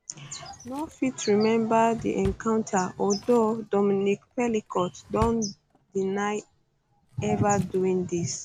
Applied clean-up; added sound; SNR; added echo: none; Drawer open or close; 18 dB; none.